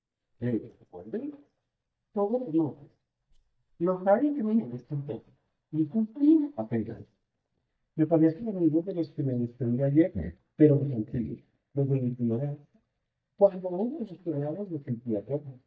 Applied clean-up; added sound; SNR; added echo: neural mask model DeepFilterNet 3.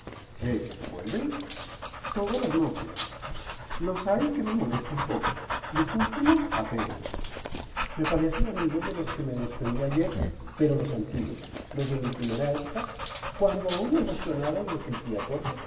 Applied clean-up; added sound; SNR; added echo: none; Dog; 5 dB; reverberation time 0.9 s.